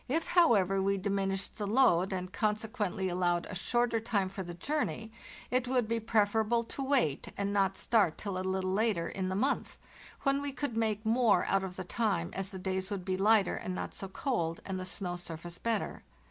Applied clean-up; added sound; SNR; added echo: none; none; none; none.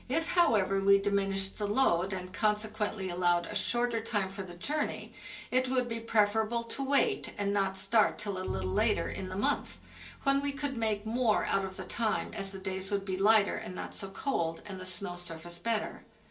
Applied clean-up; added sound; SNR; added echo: none; Bowed string instrument; 19 dB; reverberation time 0.3 s.